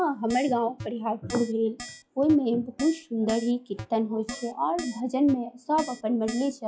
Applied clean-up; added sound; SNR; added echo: classical method log-MMSE.